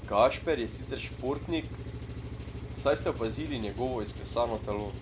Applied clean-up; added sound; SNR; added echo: none; Engine; 7 dB; none.